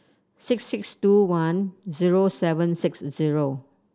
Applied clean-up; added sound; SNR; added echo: none; none; none; none.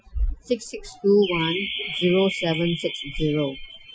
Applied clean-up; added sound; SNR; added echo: classical method Wiener filter.